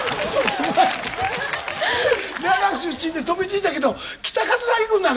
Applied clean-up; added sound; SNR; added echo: none; none; none; none.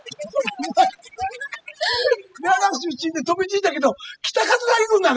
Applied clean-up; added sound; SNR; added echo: classical method spectral subtraction.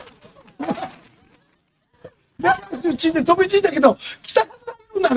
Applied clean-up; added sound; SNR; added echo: neural mask model RNNoise.